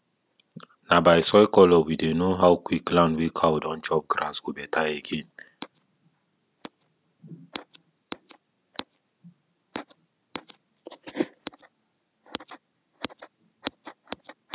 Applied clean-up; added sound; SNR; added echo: none; none; none; none.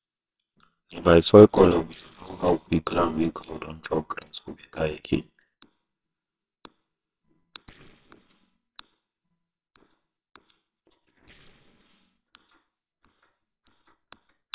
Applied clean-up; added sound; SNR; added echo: neural separator model SepFormer WHAMR!.